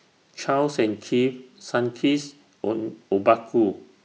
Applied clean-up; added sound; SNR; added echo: none; none; none; none.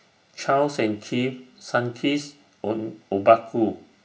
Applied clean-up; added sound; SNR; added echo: none; none; none; reverberation time 0.2 s.